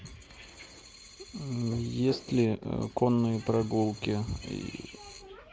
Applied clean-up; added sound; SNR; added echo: none; Coin (dropping) + Engine starting; 20 dB; none.